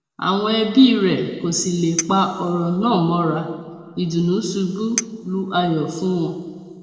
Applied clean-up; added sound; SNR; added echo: neural separator model SepFormer DNS4.